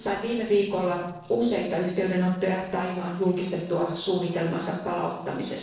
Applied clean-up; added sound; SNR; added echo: neural separator model SepFormer DNS4.